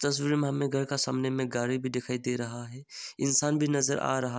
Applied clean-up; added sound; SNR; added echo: none; none; none; none.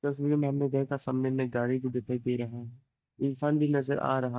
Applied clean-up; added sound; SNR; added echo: neural mask model DeepFilterNet 3.